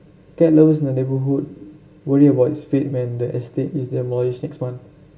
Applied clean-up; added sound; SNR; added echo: none; none; none; reverberation time 0.2 s.